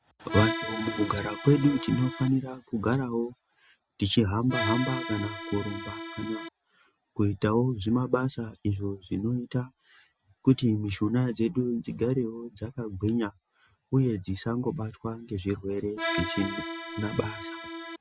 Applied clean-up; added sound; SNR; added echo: none; Accordion; 6 dB; none.